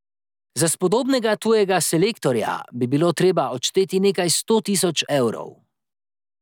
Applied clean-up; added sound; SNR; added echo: none; none; none; none.